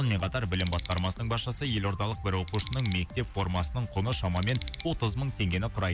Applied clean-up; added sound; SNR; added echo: none; Alarm; 16 dB; none.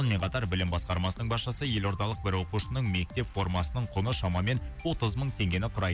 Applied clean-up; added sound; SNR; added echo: none; none; none; none.